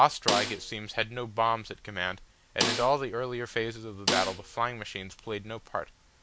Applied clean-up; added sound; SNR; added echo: none; Snare drum; 3 dB; none.